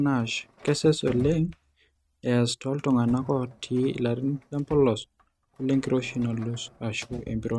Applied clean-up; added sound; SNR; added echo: neural mask model RNNoise.